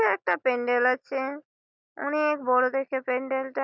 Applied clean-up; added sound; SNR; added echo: none; none; none; none.